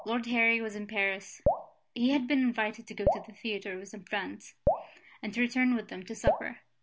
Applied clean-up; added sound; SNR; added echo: none; Drip; 3 dB; none.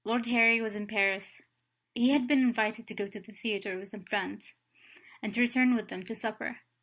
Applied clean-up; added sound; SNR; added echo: none; none; none; none.